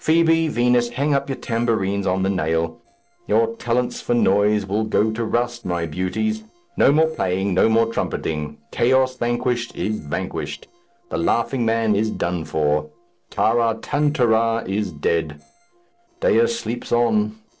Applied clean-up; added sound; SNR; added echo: neural separator model SepFormer DNS4.